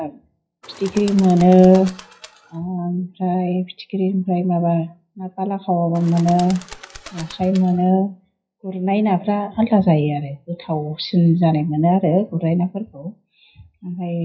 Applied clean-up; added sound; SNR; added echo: classical method WPE with log-MMSE.